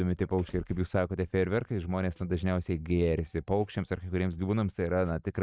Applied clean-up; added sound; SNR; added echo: neural mask model RNNoise.